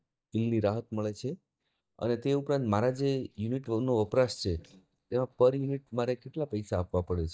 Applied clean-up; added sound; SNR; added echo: neural mask model DeepFilterNet 3.